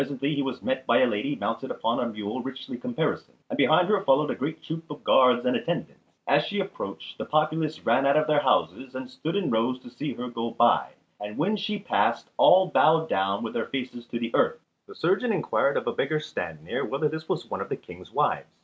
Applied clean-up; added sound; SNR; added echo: none; none; none; none.